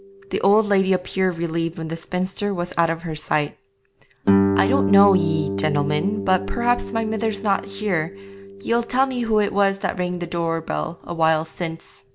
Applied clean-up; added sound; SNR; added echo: none; Guitar; 6 dB; none.